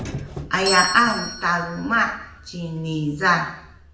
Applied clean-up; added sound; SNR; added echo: none; Doorbell; 10 dB; reverberation time 0.7 s.